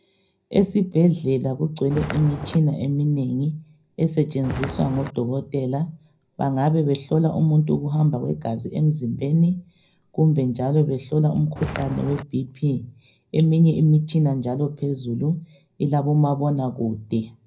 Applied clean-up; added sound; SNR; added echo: none; Walk, footsteps; 9 dB; reverberation time 0.4 s.